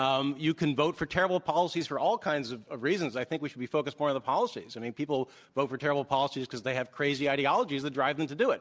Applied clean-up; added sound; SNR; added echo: none; none; none; none.